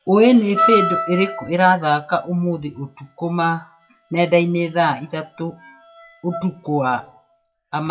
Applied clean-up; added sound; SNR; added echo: classical method WPE with log-MMSE.